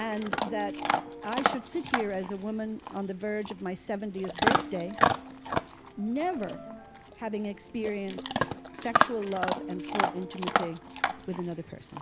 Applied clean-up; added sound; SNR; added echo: none; Chewing, mastication / Dog; -3 dB; none.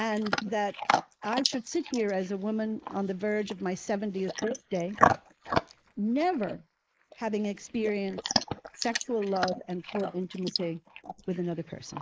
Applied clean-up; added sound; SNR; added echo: neural mask model Resemble Enhance denoiser.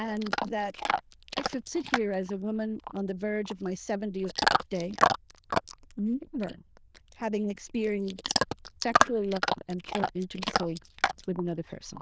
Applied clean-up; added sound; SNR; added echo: neural diffusion model UNIVERSE++.